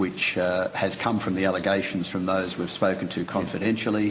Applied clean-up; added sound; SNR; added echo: none; none; none; none.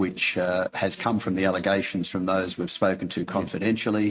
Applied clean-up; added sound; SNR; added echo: neural mask model RNNoise.